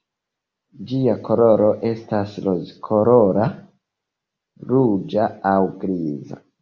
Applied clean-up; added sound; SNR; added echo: none; none; none; none.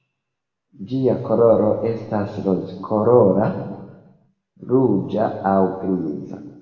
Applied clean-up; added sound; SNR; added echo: none; none; none; reverberation time 1.3 s.